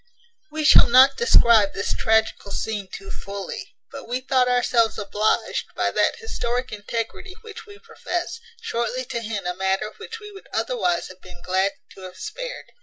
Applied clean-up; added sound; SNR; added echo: none; none; none; none.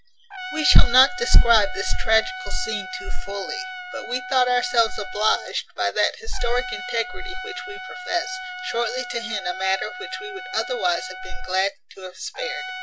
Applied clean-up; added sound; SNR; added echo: none; Trumpet; 14 dB; none.